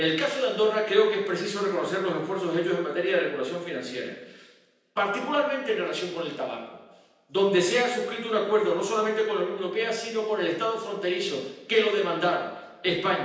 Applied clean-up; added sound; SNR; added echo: none; none; none; reverberation time 0.9 s.